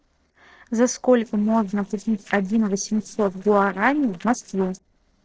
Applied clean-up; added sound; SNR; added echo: neural separator model SepFormer DNS4.